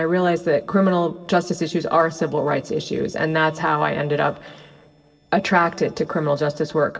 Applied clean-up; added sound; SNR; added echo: neural separator model SepFormer DNS4.